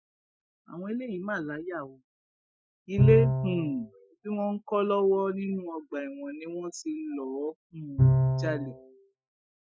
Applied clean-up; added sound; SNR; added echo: classical method Wiener filter.